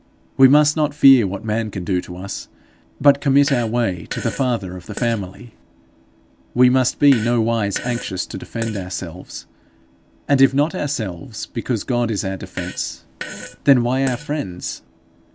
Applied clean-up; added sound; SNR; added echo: none; Fart; 15 dB; none.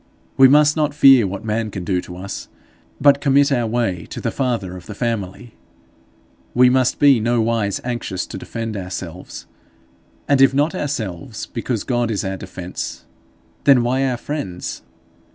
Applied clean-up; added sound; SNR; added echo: none; none; none; none.